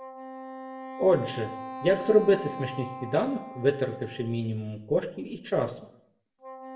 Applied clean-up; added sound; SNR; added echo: none; Wind instrument, woodwind instrument; 13 dB; reverberation time 0.6 s.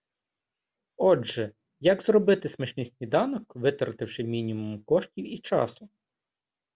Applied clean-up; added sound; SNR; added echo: none; none; none; none.